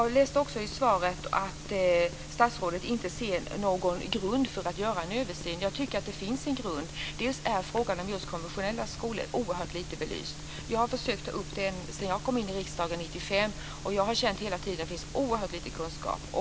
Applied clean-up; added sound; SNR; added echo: none; none; none; none.